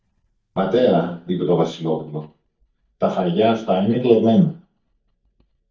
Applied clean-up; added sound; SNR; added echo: neural mask model DeepFilterNet 3.